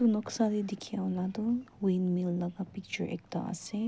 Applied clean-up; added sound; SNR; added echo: none; none; none; none.